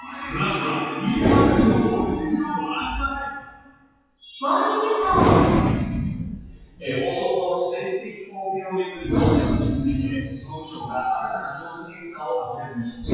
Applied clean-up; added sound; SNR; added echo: classical method WPE with log-MMSE.